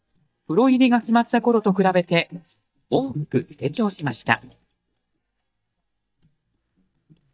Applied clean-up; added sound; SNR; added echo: neural mask model DeepFilterNet 3.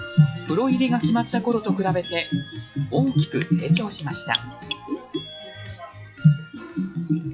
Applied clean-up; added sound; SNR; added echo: classical method log-MMSE.